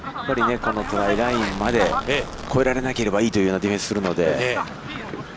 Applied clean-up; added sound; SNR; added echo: none; Zipper (clothing); 11 dB; none.